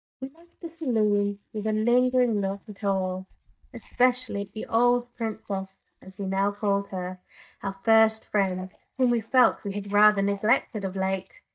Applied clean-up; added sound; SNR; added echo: neural mask model DeepFilterNet 3.